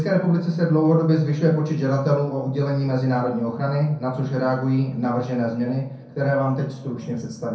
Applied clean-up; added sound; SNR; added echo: none; none; none; reverberation time 0.6 s.